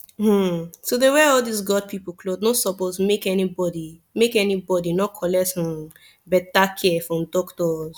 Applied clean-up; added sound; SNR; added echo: none; none; none; none.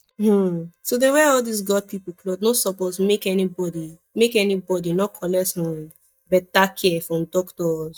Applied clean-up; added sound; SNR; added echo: neural mask model DeepFilterNet 3.